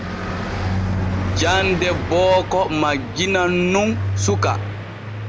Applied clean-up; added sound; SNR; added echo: none; Car passing by; 3 dB; none.